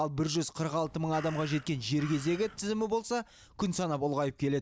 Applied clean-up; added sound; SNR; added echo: none; Crow; 17 dB; none.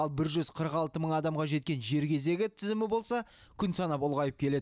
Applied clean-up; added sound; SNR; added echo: none; none; none; none.